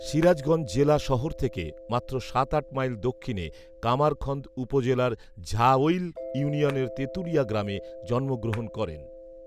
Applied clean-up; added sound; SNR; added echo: none; Mallet percussion + Clapping; 16 dB; none.